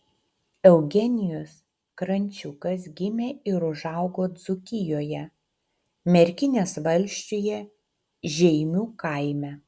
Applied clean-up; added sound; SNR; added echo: none; none; none; none.